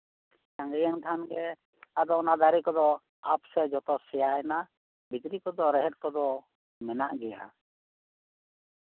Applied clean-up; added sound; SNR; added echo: none; none; none; none.